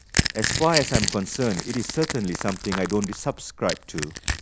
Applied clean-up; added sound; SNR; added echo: none; Crushing; 3 dB; none.